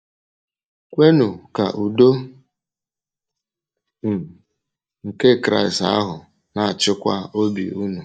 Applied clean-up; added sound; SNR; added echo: neural mask model DeepFilterNet 3.